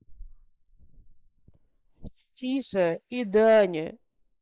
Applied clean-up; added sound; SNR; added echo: neural mask model Resemble Enhance denoiser.